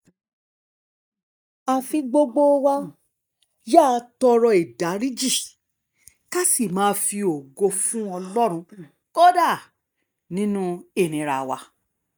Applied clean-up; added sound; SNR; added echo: neural mask model DeepFilterNet 3.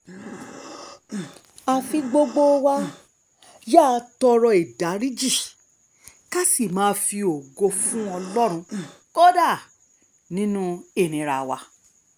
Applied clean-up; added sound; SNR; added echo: none; Breathing; 14 dB; none.